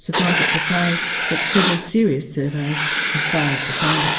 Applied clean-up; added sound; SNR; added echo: none; Writing; -2 dB; reverberation time 0.7 s.